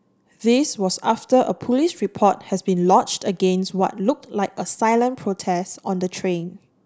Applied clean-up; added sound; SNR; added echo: none; none; none; none.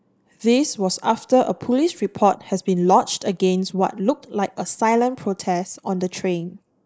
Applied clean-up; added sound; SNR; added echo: neural mask model Resemble Enhance denoiser.